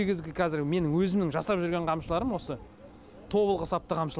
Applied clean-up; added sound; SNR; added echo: none; none; none; none.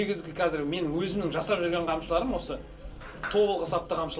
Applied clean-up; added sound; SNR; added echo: none; Sliding door; 15 dB; reverberation time 0.2 s.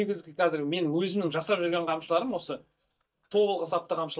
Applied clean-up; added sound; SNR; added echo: neural mask model DeepFilterNet 3.